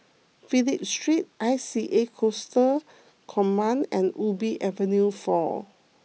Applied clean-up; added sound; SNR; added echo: none; none; none; none.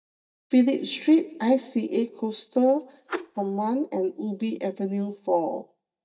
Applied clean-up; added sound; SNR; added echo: neural mask model DeepFilterNet 3.